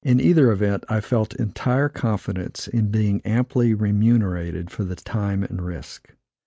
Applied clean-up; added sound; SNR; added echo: none; none; none; none.